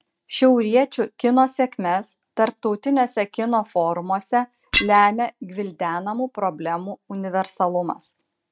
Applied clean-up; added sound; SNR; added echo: neural mask model RNNoise.